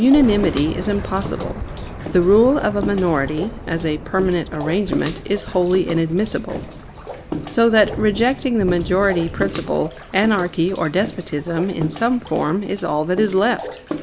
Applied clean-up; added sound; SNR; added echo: none; Bathtub (filling or washing) / Water / Splash, splatter + Thunder / Rain; 10 dB; none.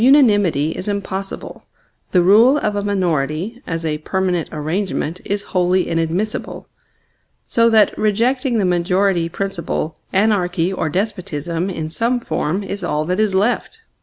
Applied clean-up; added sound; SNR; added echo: none; none; none; none.